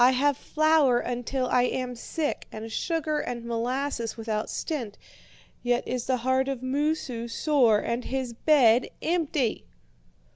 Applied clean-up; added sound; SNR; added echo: none; none; none; none.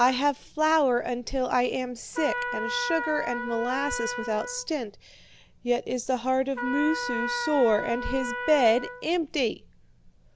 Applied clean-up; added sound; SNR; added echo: none; Trumpet; 8 dB; none.